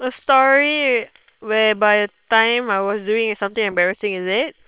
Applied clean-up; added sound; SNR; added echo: neural separator model SepFormer WHAM!.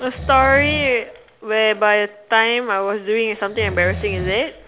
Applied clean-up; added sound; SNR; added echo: none; Breathing; 12 dB; none.